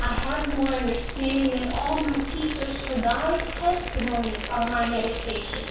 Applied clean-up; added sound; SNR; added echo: none; Boiling; 4 dB; reverberation time 0.7 s.